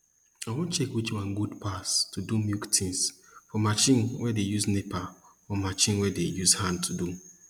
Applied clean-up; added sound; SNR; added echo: none; none; none; none.